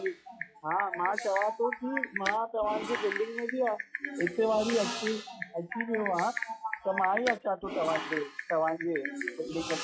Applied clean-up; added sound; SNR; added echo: classical method log-MMSE.